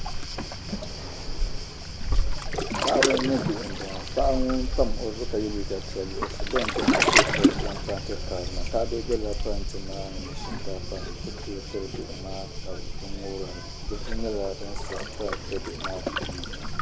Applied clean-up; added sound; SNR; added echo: none; Waves, surf; -4 dB; none.